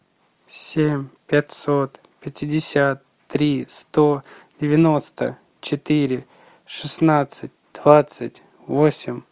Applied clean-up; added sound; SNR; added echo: none; none; none; none.